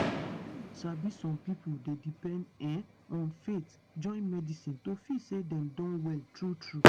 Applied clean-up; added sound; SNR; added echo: none; Fireworks; -4 dB; none.